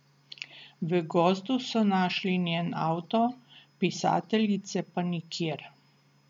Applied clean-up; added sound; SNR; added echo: none; none; none; none.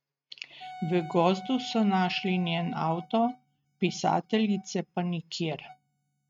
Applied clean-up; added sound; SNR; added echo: neural mask model RNNoise.